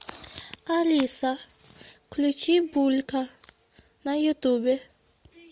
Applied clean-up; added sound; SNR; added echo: none; none; none; none.